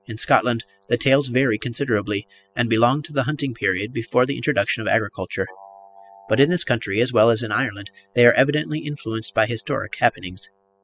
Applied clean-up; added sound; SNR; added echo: classical method spectral subtraction.